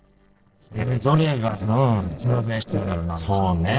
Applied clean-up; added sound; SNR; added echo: neural separator model SepFormer DNS4.